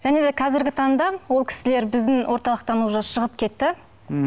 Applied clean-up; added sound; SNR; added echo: none; none; none; none.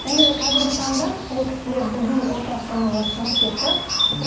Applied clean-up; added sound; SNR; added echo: none; Bird; 0 dB; reverberation time 0.8 s.